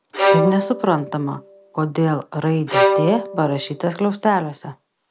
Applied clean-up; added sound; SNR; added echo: none; Bowed string instrument; 2 dB; none.